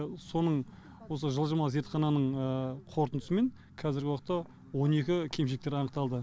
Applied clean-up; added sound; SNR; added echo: none; none; none; none.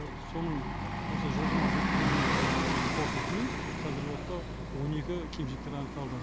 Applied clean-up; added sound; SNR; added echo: none; Bus; -5 dB; none.